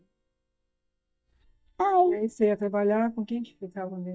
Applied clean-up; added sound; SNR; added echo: neural mask model DeepFilterNet 3.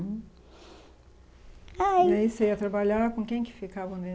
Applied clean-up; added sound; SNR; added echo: none; none; none; none.